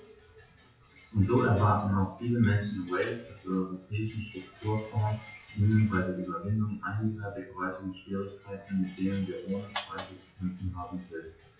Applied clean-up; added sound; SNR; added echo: classical method WPE with log-MMSE.